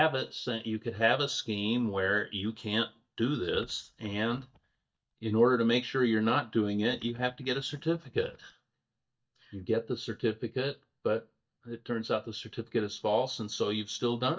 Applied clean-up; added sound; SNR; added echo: neural mask model DeepFilterNet 3.